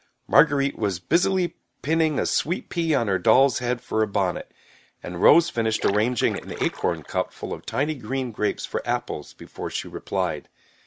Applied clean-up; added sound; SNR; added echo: none; Splash, splatter; 14 dB; none.